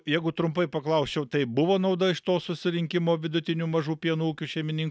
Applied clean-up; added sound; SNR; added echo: none; none; none; none.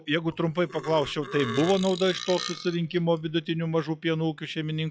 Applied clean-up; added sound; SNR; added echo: classical method log-MMSE.